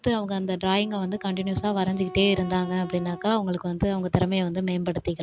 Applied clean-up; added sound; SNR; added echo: none; Wind instrument, woodwind instrument; 19 dB; none.